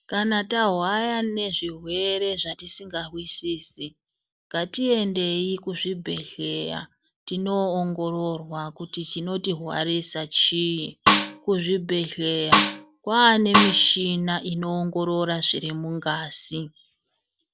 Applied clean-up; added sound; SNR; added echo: none; Snare drum; -5 dB; none.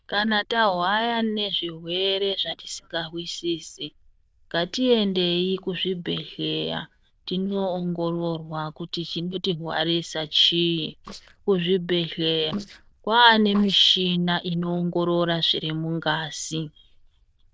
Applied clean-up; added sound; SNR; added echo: neural diffusion model UNIVERSE++.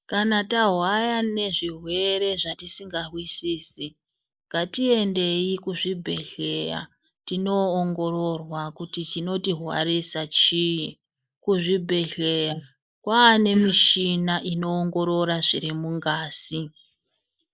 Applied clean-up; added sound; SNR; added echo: neural mask model Resemble Enhance denoiser.